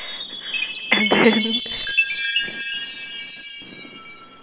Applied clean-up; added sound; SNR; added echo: none; Chime; 1 dB; none.